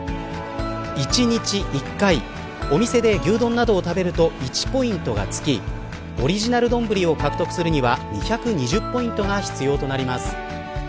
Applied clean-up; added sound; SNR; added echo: none; none; none; none.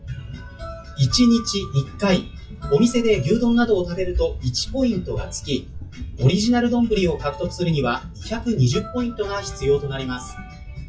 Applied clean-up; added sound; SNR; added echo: classical method WPE with log-MMSE.